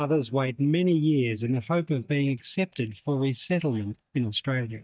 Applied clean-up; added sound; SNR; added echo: neural mask model DeepFilterNet 3.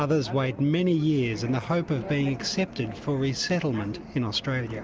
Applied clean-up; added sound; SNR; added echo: none; none; none; none.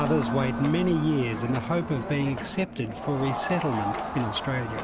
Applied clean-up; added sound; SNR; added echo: none; Keyboard (musical) + Crowd; 5 dB; none.